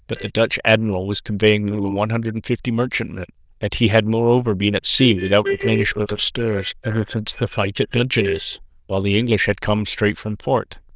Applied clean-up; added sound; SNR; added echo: neural diffusion model UNIVERSE++.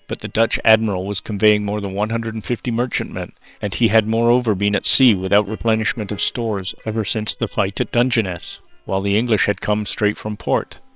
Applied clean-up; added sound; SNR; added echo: neural separator model SepFormer WHAM!.